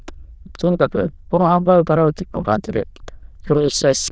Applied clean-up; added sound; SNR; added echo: neural diffusion model UNIVERSE++.